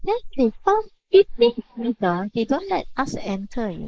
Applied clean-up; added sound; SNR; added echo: neural mask model Resemble Enhance denoiser.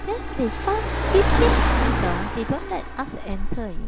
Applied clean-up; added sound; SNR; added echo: none; Car; -4 dB; none.